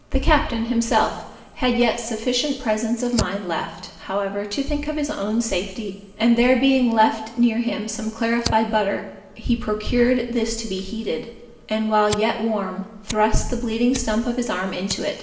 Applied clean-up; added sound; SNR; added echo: none; Fire; 18 dB; reverberation time 1.2 s.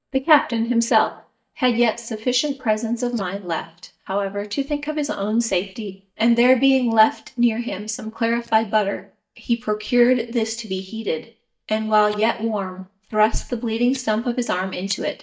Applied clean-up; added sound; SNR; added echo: neural mask model DeepFilterNet 3.